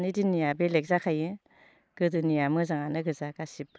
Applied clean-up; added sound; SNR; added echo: neural mask model Resemble Enhance denoiser.